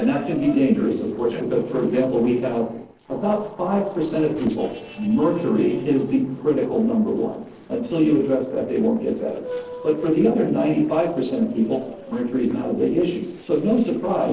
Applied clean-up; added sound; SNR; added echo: neural separator model SepFormer DNS4.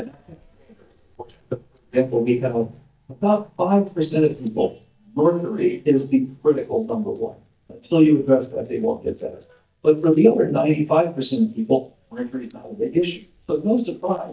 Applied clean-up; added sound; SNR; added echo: neural mask model DeepFilterNet 3.